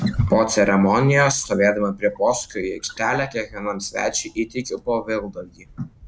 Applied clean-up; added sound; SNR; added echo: none; Wild animals; 13 dB; none.